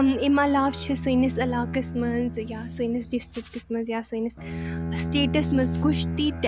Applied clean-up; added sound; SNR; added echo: none; Bowed string instrument; 6 dB; none.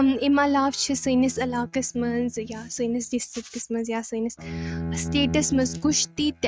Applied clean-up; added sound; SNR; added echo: neural mask model RNNoise.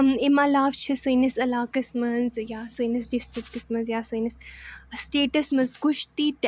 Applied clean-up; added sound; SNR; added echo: none; none; none; none.